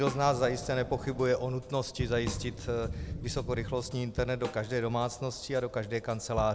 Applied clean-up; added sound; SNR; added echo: none; Thunder / Rain + Drum / Drum kit; 9 dB; none.